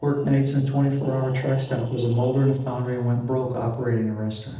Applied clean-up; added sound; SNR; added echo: neural separator model SepFormer DNS4.